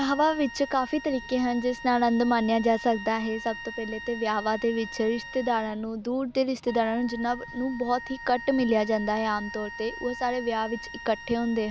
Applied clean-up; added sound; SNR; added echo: none; Wind instrument, woodwind instrument; 14 dB; none.